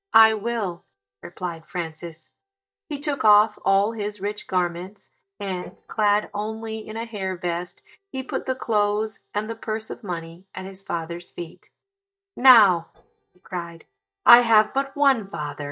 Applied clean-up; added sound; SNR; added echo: neural mask model DeepFilterNet 3.